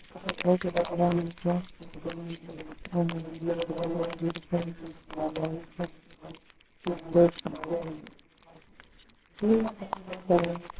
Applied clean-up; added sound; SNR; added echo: neural separator model SepFormer WHAMR!.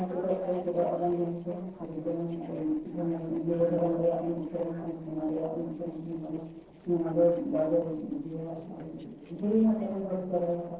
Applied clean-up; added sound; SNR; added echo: neural separator model SepFormer DNS4.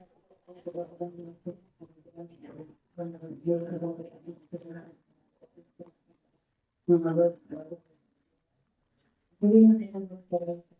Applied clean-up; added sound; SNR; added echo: neural mask model DeepFilterNet 3.